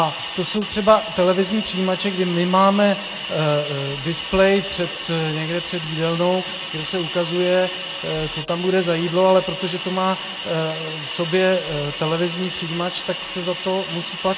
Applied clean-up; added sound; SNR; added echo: none; Hiss; 7 dB; reverberation time 1.9 s.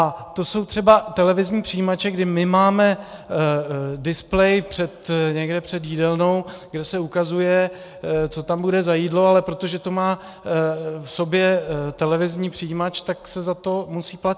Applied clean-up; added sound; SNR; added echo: none; none; none; none.